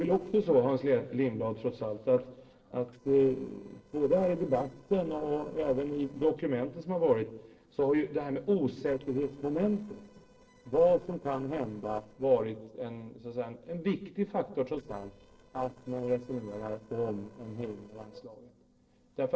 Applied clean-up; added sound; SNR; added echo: neural separator model SepFormer DNS4.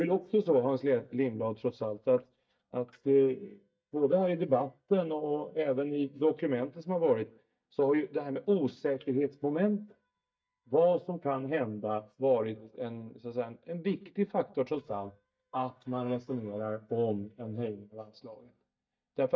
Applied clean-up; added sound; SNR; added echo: neural mask model DeepFilterNet 3.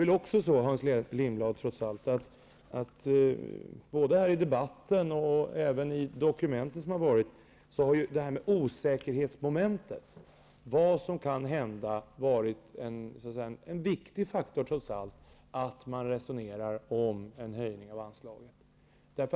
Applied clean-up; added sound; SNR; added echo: none; none; none; none.